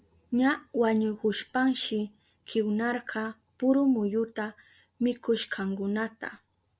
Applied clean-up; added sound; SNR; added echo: none; none; none; none.